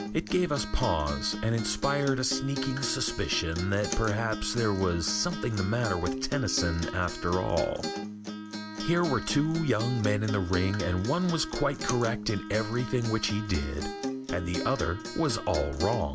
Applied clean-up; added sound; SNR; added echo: none; Acoustic guitar; 7 dB; none.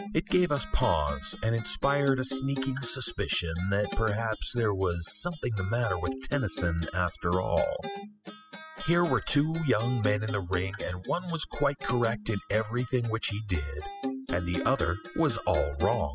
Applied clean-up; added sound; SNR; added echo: classical method spectral subtraction.